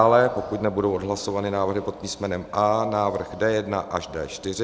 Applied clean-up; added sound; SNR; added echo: none; none; none; none.